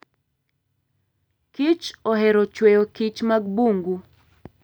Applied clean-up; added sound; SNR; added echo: none; none; none; none.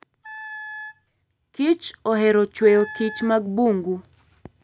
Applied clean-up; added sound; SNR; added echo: none; Wind instrument, woodwind instrument; 15 dB; none.